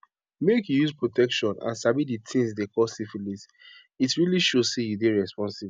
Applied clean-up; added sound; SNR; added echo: none; none; none; none.